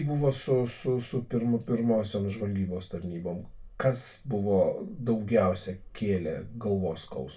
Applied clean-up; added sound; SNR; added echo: none; none; none; reverberation time 0.2 s.